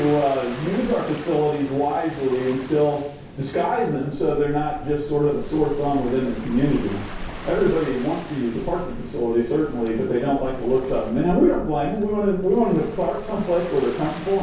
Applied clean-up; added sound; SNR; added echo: none; Waves, surf; 12 dB; reverberation time 0.6 s.